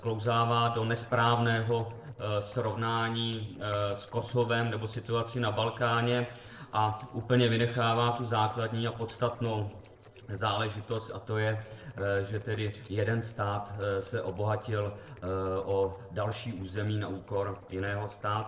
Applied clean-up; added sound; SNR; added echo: neural separator model SepFormer DNS4.